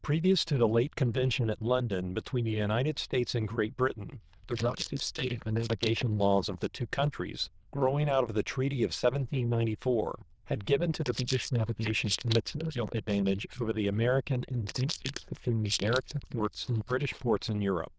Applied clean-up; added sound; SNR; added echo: neural diffusion model UNIVERSE++.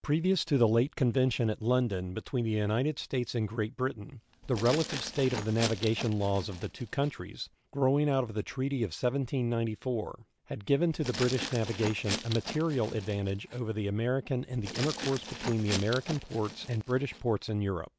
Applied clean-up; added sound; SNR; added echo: none; Glass; 11 dB; none.